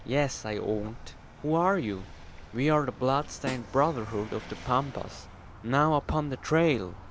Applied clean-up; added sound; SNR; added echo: none; Snare drum + Vehicle; 15 dB; none.